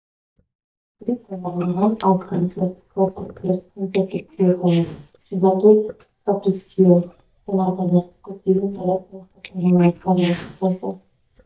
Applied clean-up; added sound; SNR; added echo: neural mask model DeepFilterNet 3.